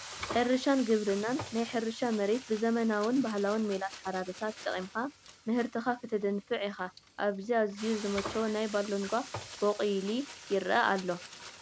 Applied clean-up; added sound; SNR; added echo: none; Frying (food); 14 dB; none.